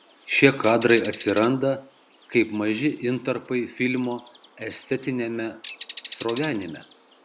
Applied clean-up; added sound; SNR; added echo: none; Bird; 6 dB; none.